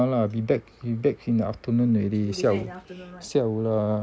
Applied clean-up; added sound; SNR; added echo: none; none; none; none.